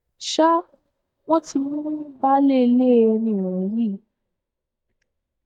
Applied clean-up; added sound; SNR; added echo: neural mask model DeepFilterNet 3.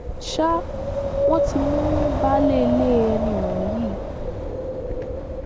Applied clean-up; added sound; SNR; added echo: none; Wind; 0 dB; none.